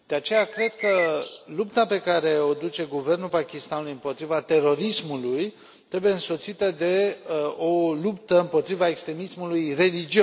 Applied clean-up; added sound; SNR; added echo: none; Bird; 11 dB; none.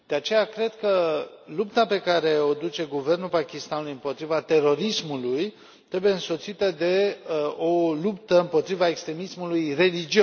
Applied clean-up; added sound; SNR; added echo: none; none; none; none.